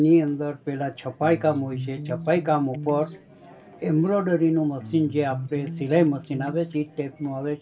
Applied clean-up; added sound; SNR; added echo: none; Electric guitar; 11 dB; reverberation time 0.2 s.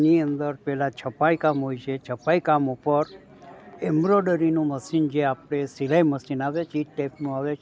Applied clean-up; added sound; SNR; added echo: none; none; none; none.